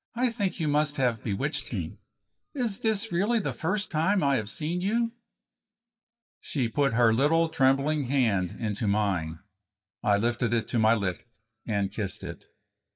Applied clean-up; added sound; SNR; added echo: neural mask model DeepFilterNet 3.